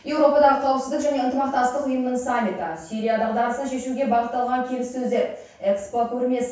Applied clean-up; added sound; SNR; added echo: none; none; none; reverberation time 0.7 s.